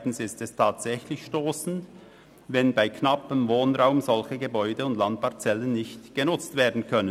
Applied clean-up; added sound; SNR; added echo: none; none; none; none.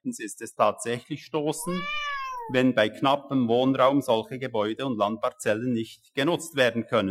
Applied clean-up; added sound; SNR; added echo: classical method Wiener filter.